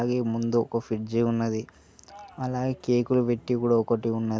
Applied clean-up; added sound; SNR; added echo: none; none; none; none.